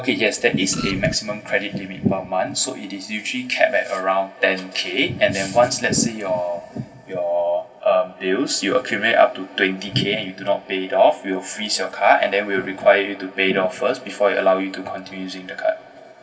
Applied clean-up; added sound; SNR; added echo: none; Printer; 12 dB; reverberation time 0.2 s.